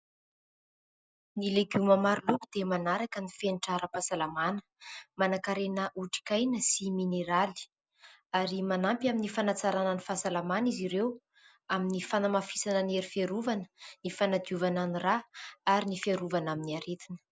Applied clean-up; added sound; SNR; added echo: none; none; none; none.